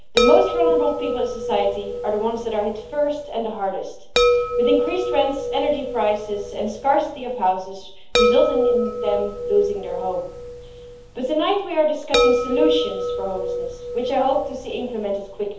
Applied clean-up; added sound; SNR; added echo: none; Chime; 1 dB; reverberation time 0.6 s.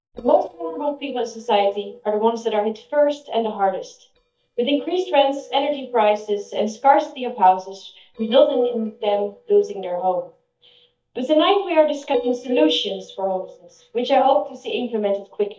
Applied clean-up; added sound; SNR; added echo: neural mask model DeepFilterNet 3.